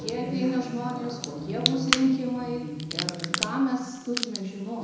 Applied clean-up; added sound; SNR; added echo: none; Crack / Crackle; 5 dB; reverberation time 1.0 s.